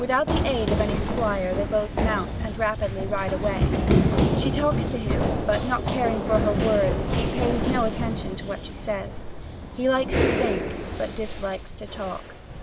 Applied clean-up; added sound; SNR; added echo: none; Run; -2 dB; none.